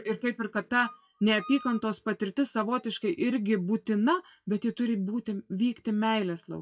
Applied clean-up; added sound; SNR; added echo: classical method WPE with log-MMSE.